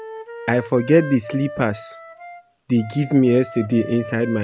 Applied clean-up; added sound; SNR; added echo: none; Wind instrument, woodwind instrument; 15 dB; none.